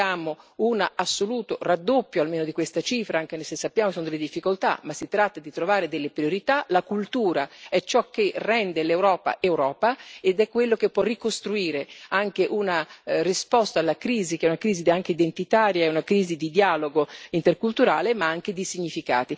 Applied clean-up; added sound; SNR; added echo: none; none; none; none.